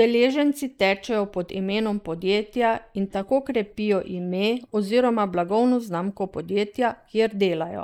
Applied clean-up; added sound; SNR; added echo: neural mask model Resemble Enhance denoiser.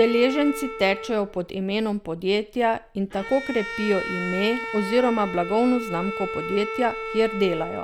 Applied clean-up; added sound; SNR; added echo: none; Bowed string instrument; 9 dB; none.